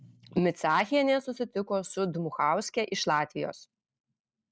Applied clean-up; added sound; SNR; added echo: none; none; none; none.